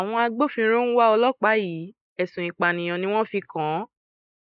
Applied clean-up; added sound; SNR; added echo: neural mask model Resemble Enhance denoiser.